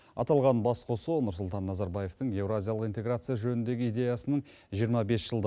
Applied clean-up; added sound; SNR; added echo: none; none; none; none.